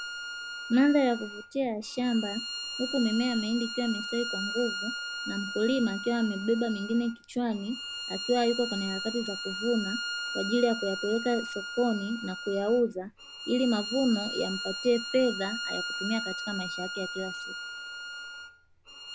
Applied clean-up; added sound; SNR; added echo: none; Bowed string instrument; 7 dB; none.